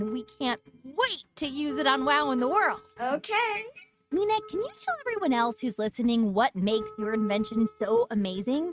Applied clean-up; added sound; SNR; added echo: neural mask model RNNoise.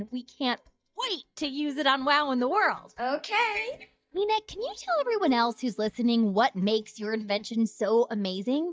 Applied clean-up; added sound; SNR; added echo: neural mask model DeepFilterNet 3.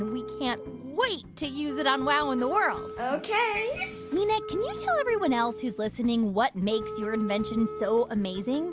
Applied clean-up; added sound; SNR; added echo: none; Wind instrument, woodwind instrument; 11 dB; none.